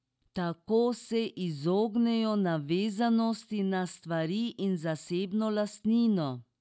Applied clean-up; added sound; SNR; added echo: none; none; none; none.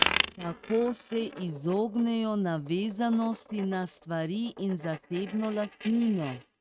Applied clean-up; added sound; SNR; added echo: neural mask model RNNoise.